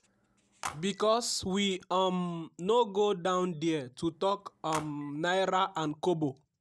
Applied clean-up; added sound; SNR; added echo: none; Telephone; 16 dB; none.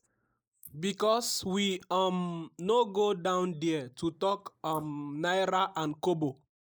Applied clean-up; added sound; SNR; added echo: neural mask model Resemble Enhance denoiser.